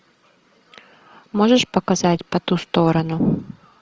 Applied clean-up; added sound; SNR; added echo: none; none; none; none.